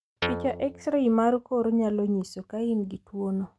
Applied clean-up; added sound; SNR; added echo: neural mask model RNNoise.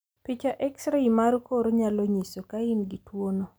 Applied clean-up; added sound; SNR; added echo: none; none; none; none.